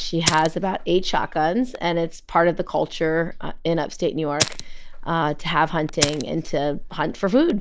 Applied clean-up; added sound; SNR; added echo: none; Fire; 9 dB; none.